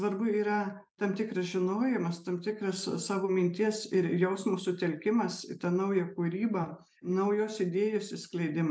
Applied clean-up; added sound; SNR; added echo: none; none; none; none.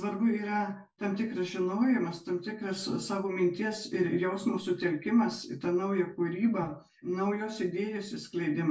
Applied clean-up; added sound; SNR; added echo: none; none; none; reverberation time 0.1 s.